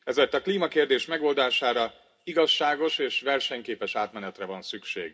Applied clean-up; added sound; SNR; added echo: none; none; none; reverberation time 0.3 s.